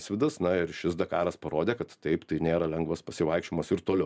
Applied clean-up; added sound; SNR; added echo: none; none; none; none.